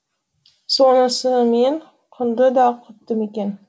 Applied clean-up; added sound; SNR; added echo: none; none; none; none.